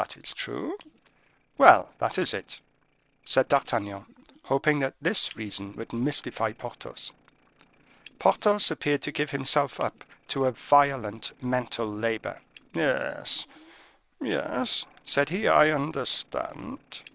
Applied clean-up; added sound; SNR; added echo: neural separator model SepFormer DNS4.